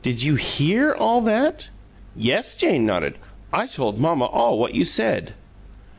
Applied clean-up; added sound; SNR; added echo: none; none; none; none.